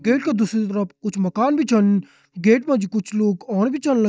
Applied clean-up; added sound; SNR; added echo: neural mask model DeepFilterNet 3.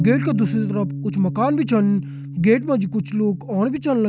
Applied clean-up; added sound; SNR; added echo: none; Bass guitar; 9 dB; none.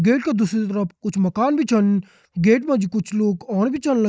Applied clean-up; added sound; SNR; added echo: neural mask model Resemble Enhance denoiser.